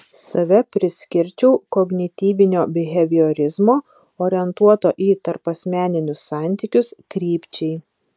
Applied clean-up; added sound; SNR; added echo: none; none; none; none.